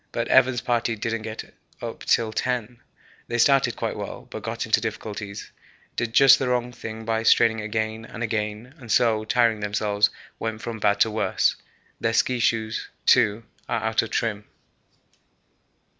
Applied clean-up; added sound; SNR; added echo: none; none; none; none.